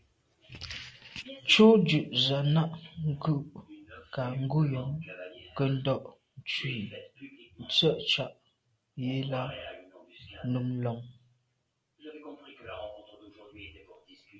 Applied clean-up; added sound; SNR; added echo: none; none; none; none.